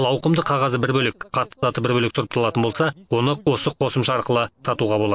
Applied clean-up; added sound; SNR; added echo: none; none; none; none.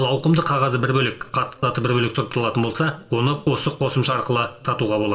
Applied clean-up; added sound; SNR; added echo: none; none; none; reverberation time 1.4 s.